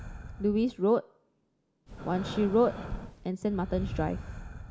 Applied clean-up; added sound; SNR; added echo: none; Breathing; 10 dB; none.